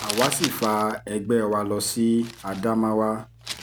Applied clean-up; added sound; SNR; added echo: none; Crumpling, crinkling; 11 dB; none.